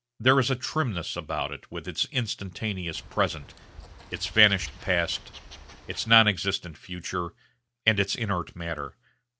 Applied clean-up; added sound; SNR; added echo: none; Wild animals; 16 dB; none.